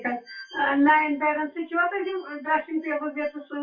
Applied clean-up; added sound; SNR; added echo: classical method WPE with log-MMSE.